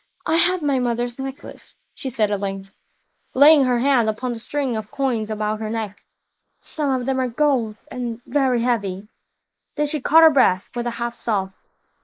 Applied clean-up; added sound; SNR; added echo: neural mask model Resemble Enhance denoiser.